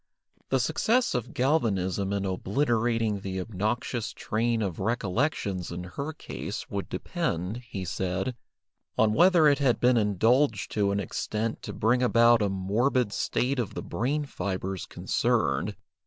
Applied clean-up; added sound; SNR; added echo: none; none; none; none.